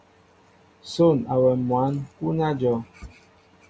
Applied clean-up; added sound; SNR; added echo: none; none; none; none.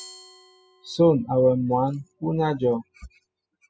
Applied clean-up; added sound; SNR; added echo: classical method spectral subtraction.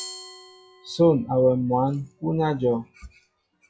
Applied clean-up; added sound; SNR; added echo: classical method log-MMSE.